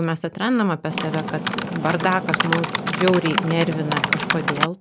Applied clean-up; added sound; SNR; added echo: none; Typing; 2 dB; none.